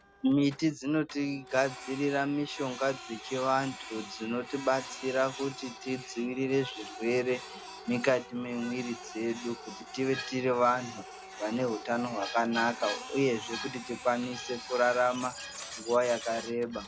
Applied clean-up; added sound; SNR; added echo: none; Printer; 14 dB; none.